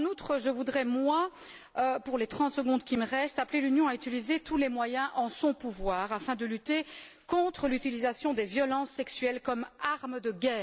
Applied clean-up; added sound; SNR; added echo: none; none; none; none.